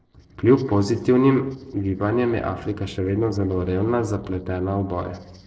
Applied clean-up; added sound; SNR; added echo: neural separator model SepFormer DNS4.